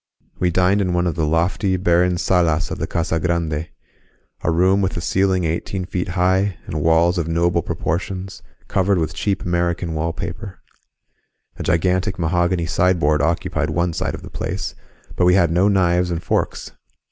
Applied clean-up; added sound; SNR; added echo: none; none; none; none.